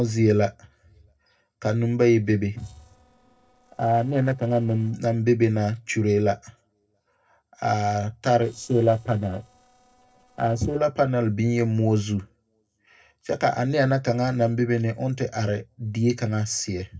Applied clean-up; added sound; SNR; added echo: neural separator model SepFormer DNS4.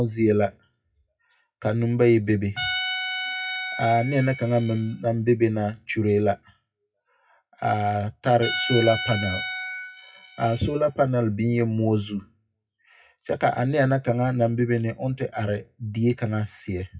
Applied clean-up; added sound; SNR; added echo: classical method WPE with log-MMSE.